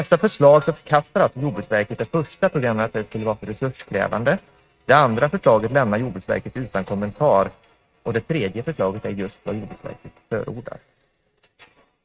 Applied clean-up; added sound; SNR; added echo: neural mask model RNNoise.